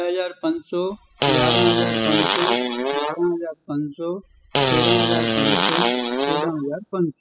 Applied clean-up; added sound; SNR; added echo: classical method spectral subtraction.